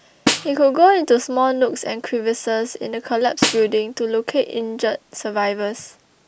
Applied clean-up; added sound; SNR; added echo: none; Snare drum; 6 dB; none.